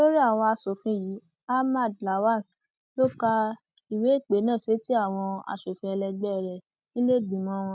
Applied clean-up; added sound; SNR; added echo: none; none; none; none.